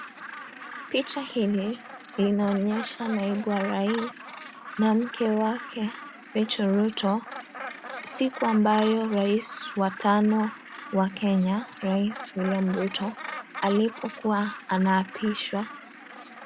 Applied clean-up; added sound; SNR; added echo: none; Gull, seagull; 13 dB; none.